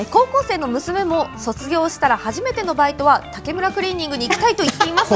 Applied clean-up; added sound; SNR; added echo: none; none; none; none.